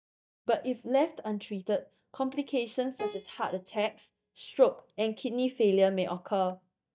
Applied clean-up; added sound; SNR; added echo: neural mask model DeepFilterNet 3.